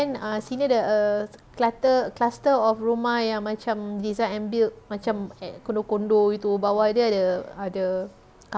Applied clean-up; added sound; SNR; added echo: none; none; none; none.